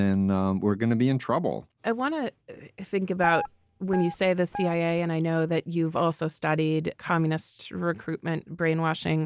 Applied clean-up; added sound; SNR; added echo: none; Guitar; 8 dB; none.